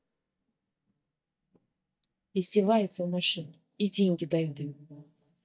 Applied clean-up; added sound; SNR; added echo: neural mask model DeepFilterNet 3.